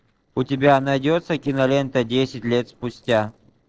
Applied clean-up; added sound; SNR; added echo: neural separator model SepFormer DNS4.